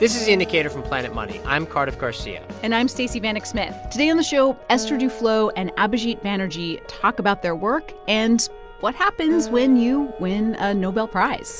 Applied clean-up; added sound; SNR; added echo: none; Acoustic guitar; 16 dB; none.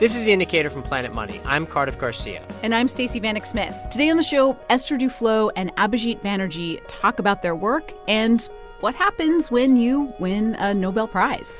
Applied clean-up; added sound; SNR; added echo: none; none; none; none.